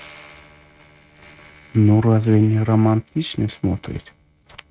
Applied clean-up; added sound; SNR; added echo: neural mask model RNNoise.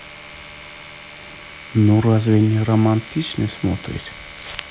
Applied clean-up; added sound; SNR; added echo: none; Domestic sounds, home sounds; 16 dB; none.